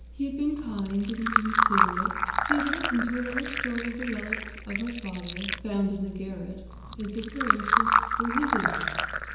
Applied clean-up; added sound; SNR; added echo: none; Fill (with liquid); -3 dB; reverberation time 0.9 s.